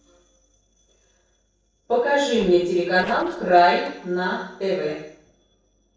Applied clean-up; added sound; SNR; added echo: neural separator model SepFormer DNS4.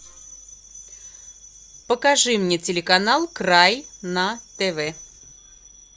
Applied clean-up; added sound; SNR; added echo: none; none; none; none.